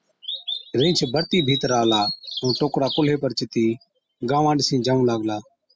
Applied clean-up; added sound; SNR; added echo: classical method spectral subtraction.